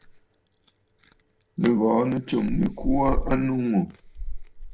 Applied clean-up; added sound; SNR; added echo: none; Chewing, mastication; 6 dB; none.